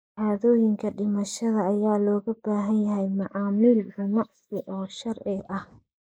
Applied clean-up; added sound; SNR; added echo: neural mask model Resemble Enhance denoiser.